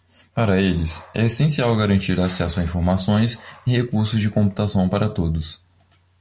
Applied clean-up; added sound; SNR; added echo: none; none; none; none.